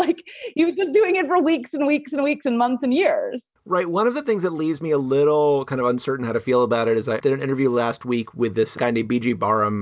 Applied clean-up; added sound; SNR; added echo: none; none; none; none.